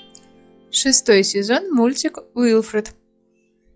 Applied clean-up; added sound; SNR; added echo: classical method log-MMSE.